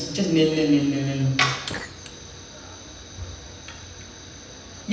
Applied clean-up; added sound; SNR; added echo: none; Fire; 16 dB; reverberation time 0.9 s.